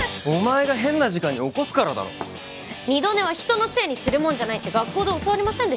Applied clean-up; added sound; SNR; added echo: none; none; none; none.